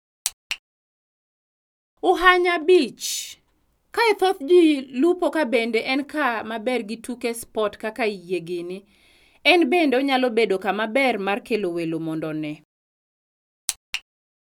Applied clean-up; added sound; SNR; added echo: none; none; none; none.